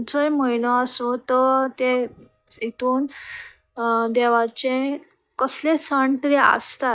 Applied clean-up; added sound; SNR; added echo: neural mask model DeepFilterNet 3.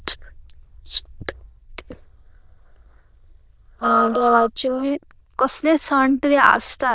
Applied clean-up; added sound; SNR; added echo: neural diffusion model UNIVERSE++.